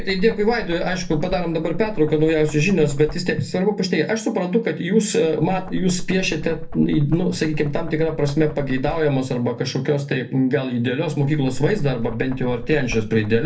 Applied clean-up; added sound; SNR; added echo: none; Knock; 10 dB; reverberation time 0.3 s.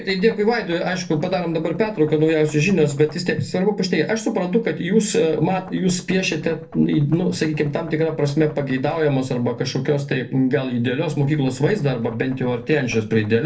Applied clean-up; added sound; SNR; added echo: neural separator model SepFormer DNS4.